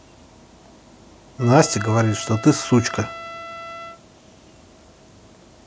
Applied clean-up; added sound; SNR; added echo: none; Trumpet; 13 dB; none.